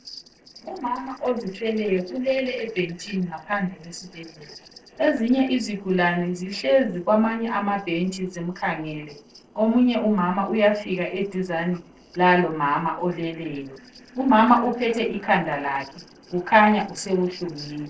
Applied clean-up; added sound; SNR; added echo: neural separator model SepFormer DNS4.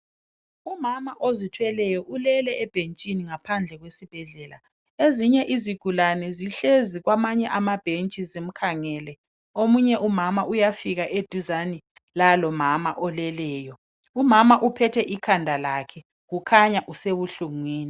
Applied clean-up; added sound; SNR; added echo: none; none; none; none.